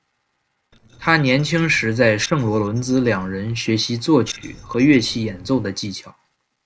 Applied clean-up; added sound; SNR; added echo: neural separator model SepFormer DNS4.